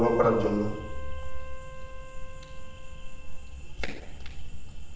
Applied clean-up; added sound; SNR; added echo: none; Keyboard (musical); 16 dB; reverberation time 0.8 s.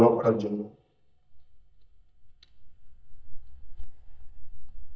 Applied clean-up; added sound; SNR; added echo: neural mask model DeepFilterNet 3.